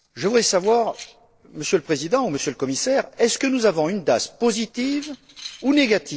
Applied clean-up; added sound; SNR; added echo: neural separator model SepFormer DNS4.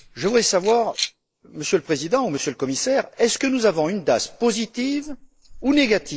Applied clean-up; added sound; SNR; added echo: neural mask model Resemble Enhance denoiser.